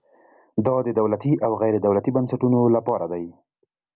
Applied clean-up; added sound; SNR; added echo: none; none; none; none.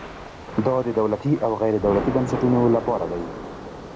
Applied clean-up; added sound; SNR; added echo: none; Thunder / Rain; 9 dB; none.